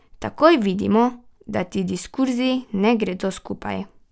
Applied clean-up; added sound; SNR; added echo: none; none; none; none.